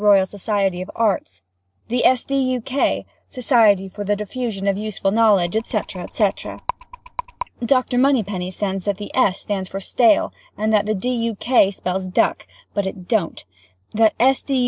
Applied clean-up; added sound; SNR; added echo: neural separator model SepFormer DNS4.